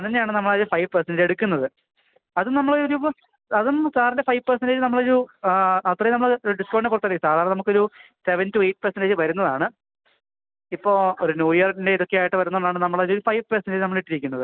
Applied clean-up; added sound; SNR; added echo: none; none; none; none.